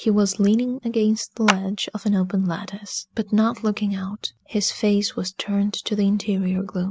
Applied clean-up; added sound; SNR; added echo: neural mask model RNNoise.